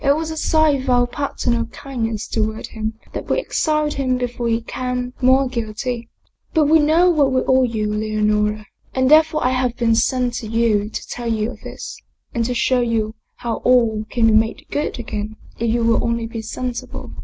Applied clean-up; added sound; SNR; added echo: none; none; none; none.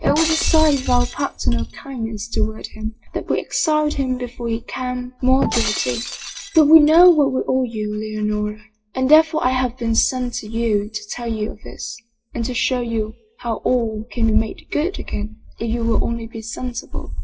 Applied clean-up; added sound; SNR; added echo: classical method WPE with log-MMSE.